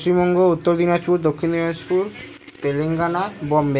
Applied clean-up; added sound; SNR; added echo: none; none; none; none.